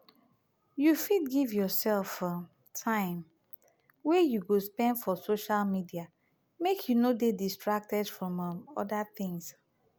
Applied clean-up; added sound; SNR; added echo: none; none; none; none.